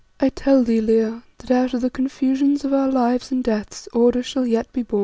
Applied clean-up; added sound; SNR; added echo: none; none; none; none.